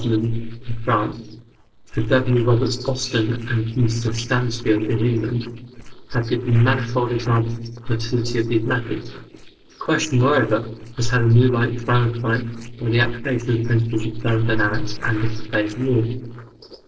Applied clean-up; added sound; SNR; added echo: neural separator model SepFormer DNS4.